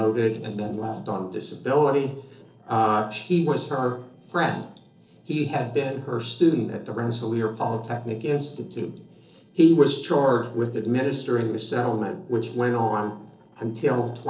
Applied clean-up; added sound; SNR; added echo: neural separator model SepFormer DNS4.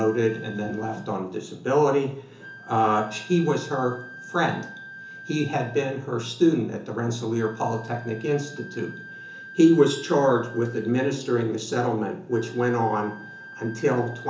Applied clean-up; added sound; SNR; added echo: none; Wind instrument, woodwind instrument; 19 dB; reverberation time 0.7 s.